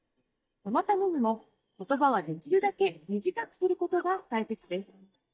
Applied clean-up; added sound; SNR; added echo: neural mask model DeepFilterNet 3.